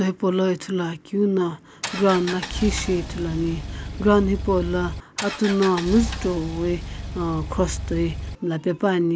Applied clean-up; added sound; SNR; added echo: none; Engine; 7 dB; none.